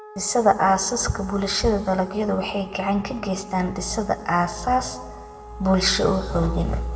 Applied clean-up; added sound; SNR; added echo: none; Wind instrument, woodwind instrument; 19 dB; reverberation time 1.2 s.